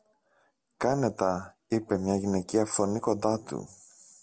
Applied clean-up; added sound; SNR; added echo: none; none; none; none.